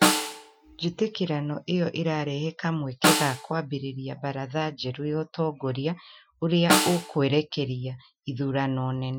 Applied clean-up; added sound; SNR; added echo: classical method Wiener filter.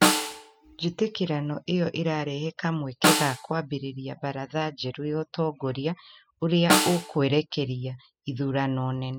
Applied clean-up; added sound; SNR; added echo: classical method spectral subtraction.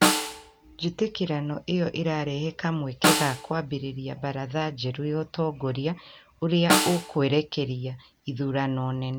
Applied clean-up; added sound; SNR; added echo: none; Snare drum; 2 dB; none.